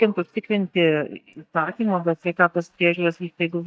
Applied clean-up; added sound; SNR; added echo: neural mask model DeepFilterNet 3.